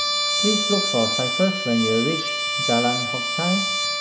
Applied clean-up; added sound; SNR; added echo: none; Trumpet; -1 dB; none.